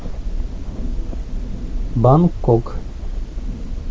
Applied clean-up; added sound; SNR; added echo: none; Thunder; 10 dB; none.